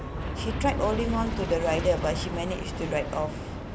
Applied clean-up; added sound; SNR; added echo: none; Aircraft; 3 dB; none.